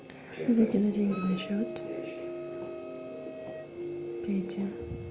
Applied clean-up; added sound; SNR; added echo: none; Wind instrument, woodwind instrument; 13 dB; none.